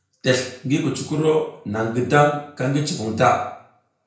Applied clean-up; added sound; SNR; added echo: none; none; none; reverberation time 0.5 s.